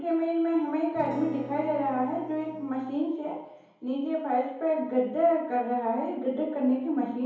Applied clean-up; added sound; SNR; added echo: none; Acoustic guitar / Strum; 15 dB; reverberation time 2.2 s.